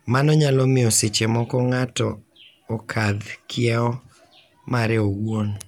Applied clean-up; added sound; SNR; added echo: none; none; none; none.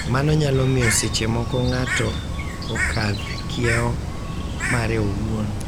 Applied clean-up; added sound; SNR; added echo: none; Bird; 2 dB; none.